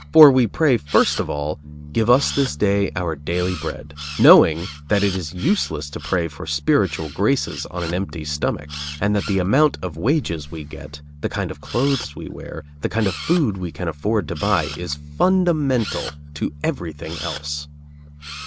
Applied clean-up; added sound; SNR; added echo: none; Camera + Bass guitar; 14 dB; none.